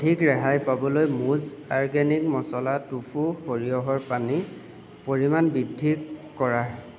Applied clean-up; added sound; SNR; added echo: none; none; none; none.